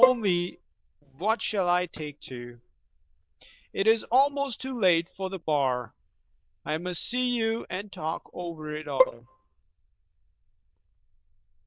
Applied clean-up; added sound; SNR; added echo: neural diffusion model UNIVERSE++.